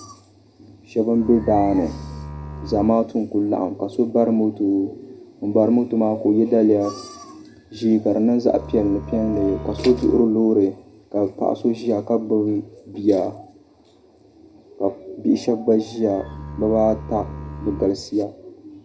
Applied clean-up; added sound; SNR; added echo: none; Bowed string instrument; 13 dB; reverberation time 0.4 s.